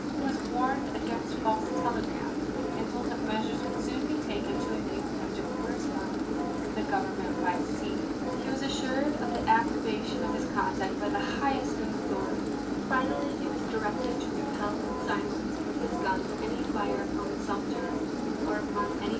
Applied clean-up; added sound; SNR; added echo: none; Engine; -3 dB; reverberation time 0.3 s.